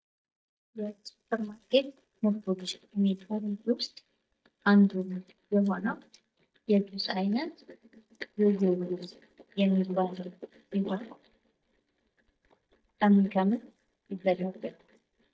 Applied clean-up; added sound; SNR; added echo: neural mask model DeepFilterNet 3.